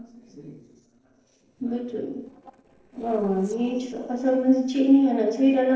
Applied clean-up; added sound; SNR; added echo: neural separator model SepFormer DNS4.